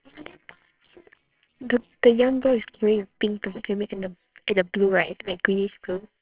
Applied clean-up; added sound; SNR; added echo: neural separator model SepFormer WHAMR!.